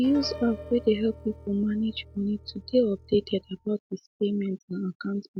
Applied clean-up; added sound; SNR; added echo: none; Piano; 16 dB; none.